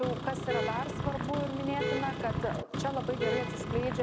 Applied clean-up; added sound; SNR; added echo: none; Vehicle horn, car horn, honking; 0 dB; none.